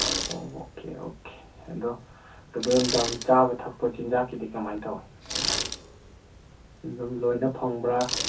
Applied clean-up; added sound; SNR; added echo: none; Bicycle; 6 dB; reverberation time 0.3 s.